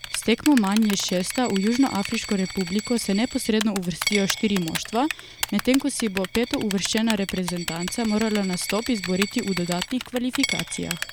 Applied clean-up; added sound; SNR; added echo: none; Coin (dropping) + Typing; 9 dB; none.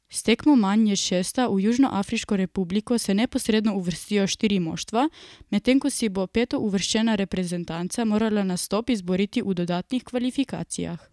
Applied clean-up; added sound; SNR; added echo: none; none; none; none.